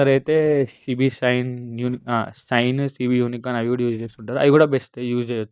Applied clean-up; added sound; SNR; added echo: neural mask model DeepFilterNet 3.